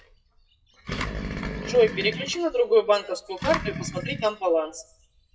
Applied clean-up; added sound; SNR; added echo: classical method WPE with log-MMSE.